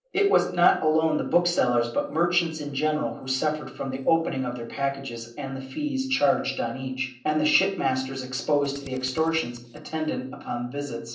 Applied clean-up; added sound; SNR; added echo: neural separator model SepFormer DNS4.